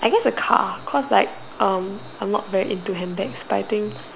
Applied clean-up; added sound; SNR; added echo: none; none; none; none.